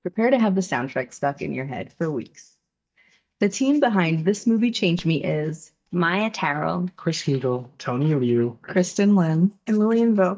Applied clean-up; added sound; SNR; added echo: neural mask model DeepFilterNet 3.